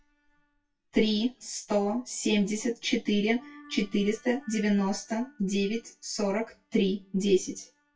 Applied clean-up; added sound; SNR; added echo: classical method WPE with log-MMSE.